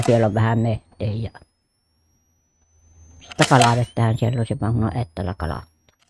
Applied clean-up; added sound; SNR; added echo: neural mask model RNNoise.